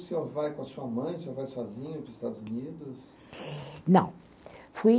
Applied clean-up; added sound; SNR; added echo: none; none; none; none.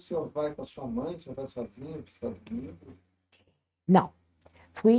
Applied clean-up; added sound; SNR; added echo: neural mask model RNNoise.